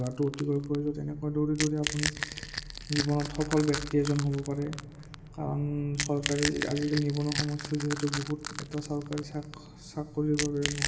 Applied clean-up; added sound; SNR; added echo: none; Crack / Crushing; 7 dB; reverberation time 1.7 s.